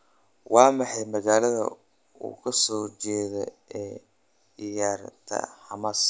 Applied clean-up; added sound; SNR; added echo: none; none; none; none.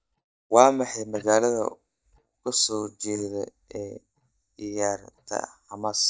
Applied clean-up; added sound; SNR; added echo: neural mask model DeepFilterNet 3.